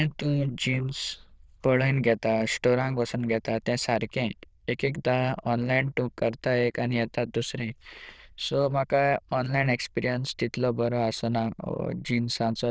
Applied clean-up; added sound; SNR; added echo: neural diffusion model UNIVERSE++.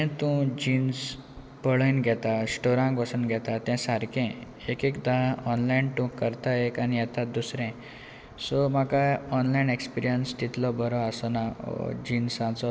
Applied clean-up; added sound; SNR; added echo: none; none; none; none.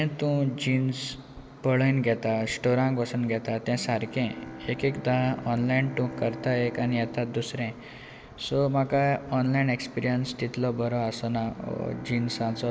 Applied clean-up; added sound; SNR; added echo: none; Bowed string instrument; 18 dB; none.